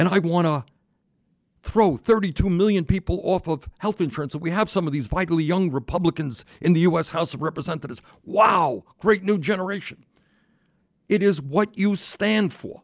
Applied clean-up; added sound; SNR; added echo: none; none; none; none.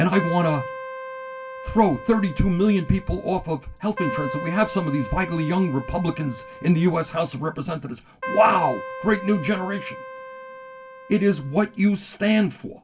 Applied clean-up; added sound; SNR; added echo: none; Keyboard (musical); 11 dB; reverberation time 0.2 s.